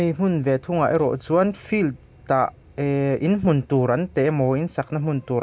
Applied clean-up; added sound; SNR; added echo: none; none; none; none.